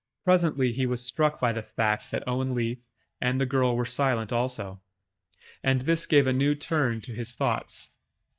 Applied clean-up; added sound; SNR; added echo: neural mask model DeepFilterNet 3.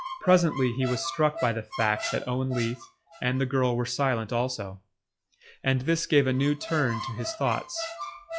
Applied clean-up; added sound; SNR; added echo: classical method log-MMSE.